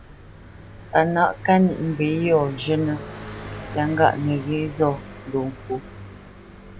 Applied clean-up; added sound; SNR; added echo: none; Car passing by; 14 dB; none.